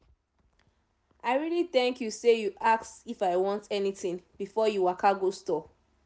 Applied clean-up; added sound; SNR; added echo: none; none; none; none.